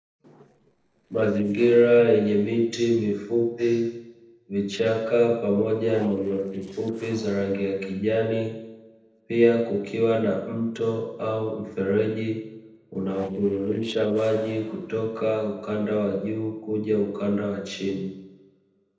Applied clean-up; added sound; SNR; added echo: neural separator model SepFormer DNS4.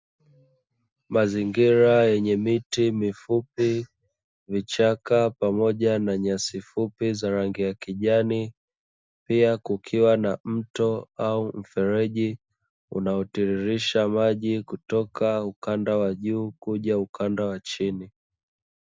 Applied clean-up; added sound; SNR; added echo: none; none; none; none.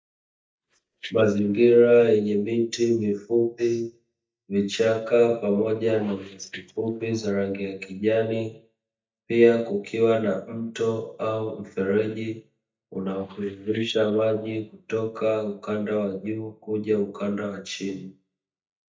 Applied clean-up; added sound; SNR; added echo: neural mask model DeepFilterNet 3.